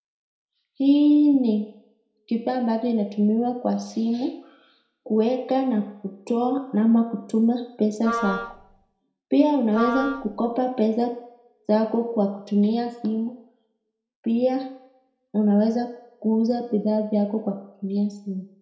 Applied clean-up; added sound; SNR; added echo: none; Wind instrument, woodwind instrument; 7 dB; reverberation time 0.6 s.